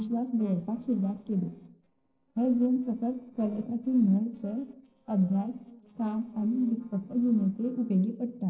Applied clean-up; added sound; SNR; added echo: neural separator model SepFormer DNS4.